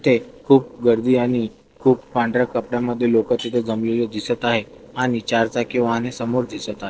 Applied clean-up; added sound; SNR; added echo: neural separator model SepFormer DNS4.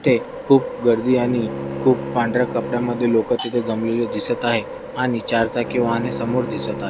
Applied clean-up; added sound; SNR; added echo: none; Subway, metro, underground + Bowed string instrument; 9 dB; none.